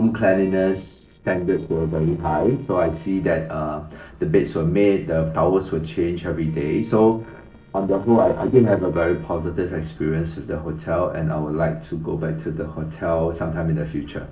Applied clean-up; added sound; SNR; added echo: neural separator model SepFormer DNS4.